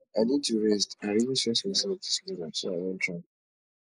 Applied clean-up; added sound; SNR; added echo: neural mask model Resemble Enhance denoiser.